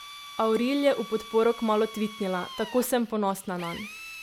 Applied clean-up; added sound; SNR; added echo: none; Drill; 15 dB; none.